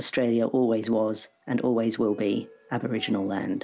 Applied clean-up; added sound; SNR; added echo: none; none; none; none.